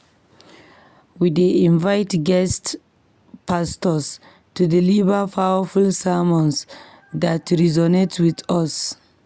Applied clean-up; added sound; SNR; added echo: none; none; none; none.